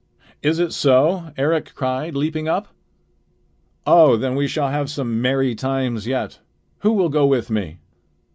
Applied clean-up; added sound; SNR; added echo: none; none; none; none.